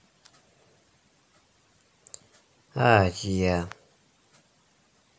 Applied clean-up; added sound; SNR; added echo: none; none; none; none.